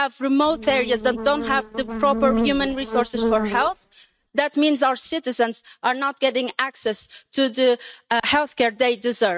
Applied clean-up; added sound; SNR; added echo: neural mask model RNNoise.